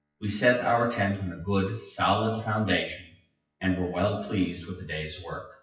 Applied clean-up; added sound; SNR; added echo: classical method WPE with log-MMSE.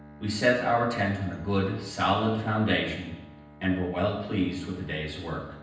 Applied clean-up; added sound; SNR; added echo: none; Bowed string instrument; 19 dB; reverberation time 0.9 s.